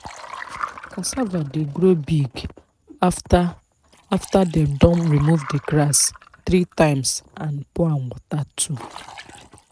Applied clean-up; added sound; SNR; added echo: neural mask model RNNoise.